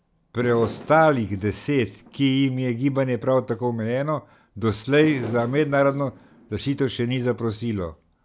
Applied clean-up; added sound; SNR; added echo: none; Fireworks; 18 dB; none.